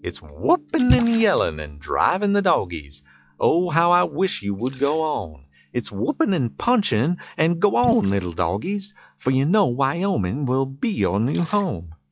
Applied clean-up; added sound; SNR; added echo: classical method log-MMSE.